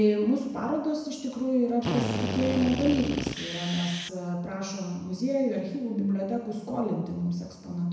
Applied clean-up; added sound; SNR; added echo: none; Drill; 4 dB; reverberation time 1.0 s.